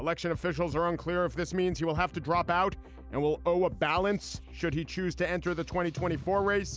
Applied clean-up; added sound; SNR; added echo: none; none; none; none.